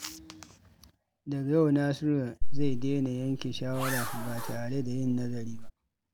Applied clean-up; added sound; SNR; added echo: none; Zipper (clothing); -2 dB; none.